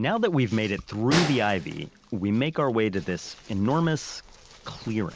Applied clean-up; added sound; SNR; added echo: none; Snare drum; 9 dB; none.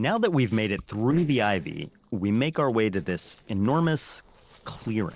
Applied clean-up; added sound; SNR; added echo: neural separator model SepFormer DNS4.